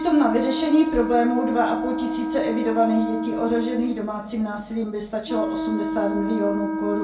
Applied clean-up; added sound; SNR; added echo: none; Wind instrument, woodwind instrument; 4 dB; reverberation time 0.3 s.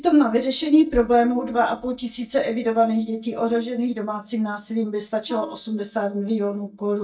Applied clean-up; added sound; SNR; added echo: neural mask model DeepFilterNet 3.